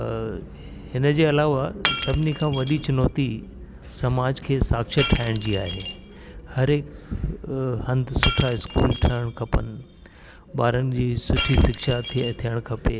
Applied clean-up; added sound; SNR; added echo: none; Shatter; 12 dB; none.